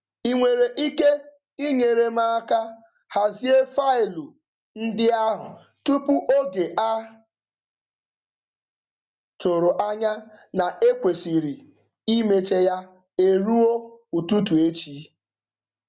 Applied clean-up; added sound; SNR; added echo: none; none; none; none.